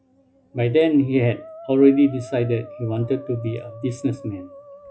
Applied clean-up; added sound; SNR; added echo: classical method log-MMSE.